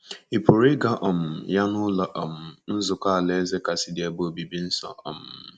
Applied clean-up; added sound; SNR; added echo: none; none; none; none.